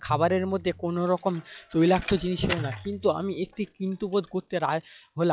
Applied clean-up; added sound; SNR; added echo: classical method log-MMSE.